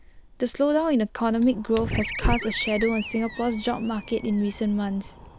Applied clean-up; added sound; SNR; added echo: none; Animal + Fire; 8 dB; none.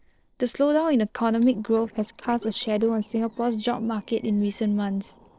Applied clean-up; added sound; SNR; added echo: neural separator model SepFormer DNS4.